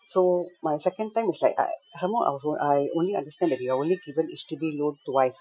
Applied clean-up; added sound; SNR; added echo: classical method Wiener filter.